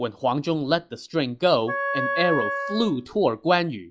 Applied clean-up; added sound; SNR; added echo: classical method log-MMSE.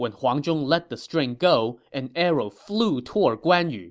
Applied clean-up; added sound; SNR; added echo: none; none; none; none.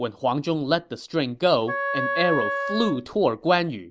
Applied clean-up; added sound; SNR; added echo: none; Wind instrument, woodwind instrument; 5 dB; none.